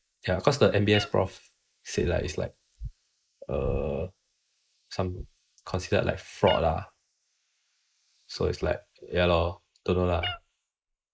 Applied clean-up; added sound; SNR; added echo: neural mask model Resemble Enhance denoiser.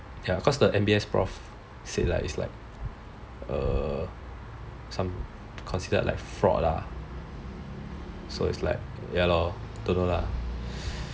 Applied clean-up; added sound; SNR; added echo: none; none; none; none.